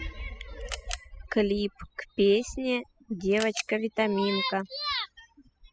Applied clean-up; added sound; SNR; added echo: classical method spectral subtraction.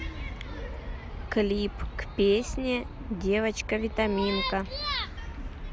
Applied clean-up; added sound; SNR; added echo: none; none; none; none.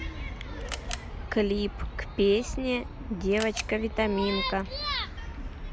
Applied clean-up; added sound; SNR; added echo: none; Camera; 18 dB; none.